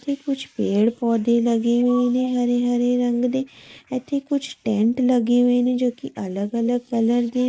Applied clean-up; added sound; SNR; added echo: neural mask model Resemble Enhance denoiser.